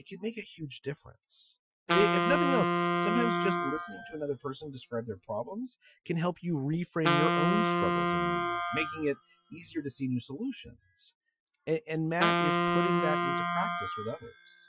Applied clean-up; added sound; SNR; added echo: classical method Wiener filter.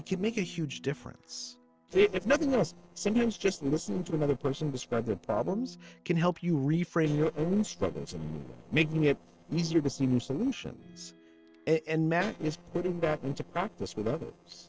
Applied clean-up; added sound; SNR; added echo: neural separator model SepFormer DNS4.